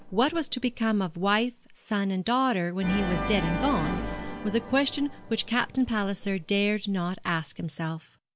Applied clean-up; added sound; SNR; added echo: none; Organ; 9 dB; none.